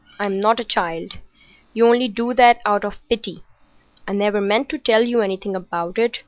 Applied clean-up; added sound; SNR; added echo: none; none; none; none.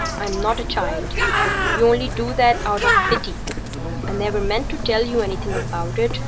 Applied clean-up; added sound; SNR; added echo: none; Bird; 0 dB; reverberation time 0.3 s.